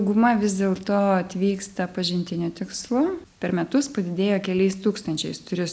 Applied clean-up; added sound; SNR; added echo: none; none; none; none.